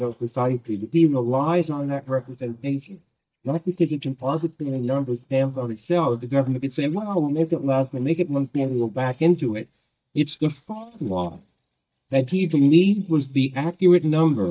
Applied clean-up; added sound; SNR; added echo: neural mask model DeepFilterNet 3.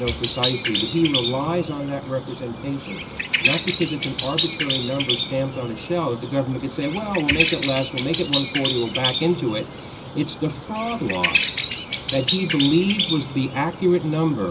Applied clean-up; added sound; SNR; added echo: none; Bird vocalization, bird call, bird song; 3 dB; reverberation time 0.2 s.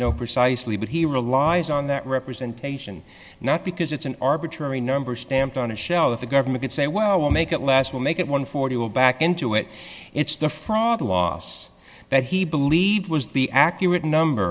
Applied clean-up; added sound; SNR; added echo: none; none; none; none.